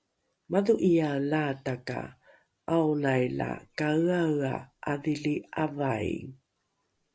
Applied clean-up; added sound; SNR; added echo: none; none; none; none.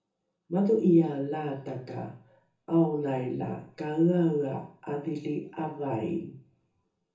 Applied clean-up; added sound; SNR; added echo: none; none; none; reverberation time 0.6 s.